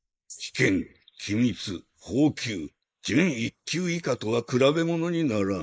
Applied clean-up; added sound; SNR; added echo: neural mask model Resemble Enhance denoiser.